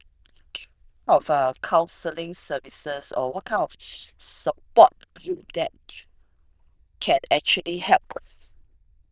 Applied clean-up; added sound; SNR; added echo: neural diffusion model UNIVERSE++.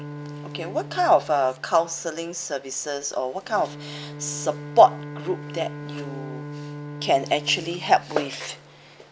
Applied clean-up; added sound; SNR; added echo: none; Bowed string instrument; 13 dB; none.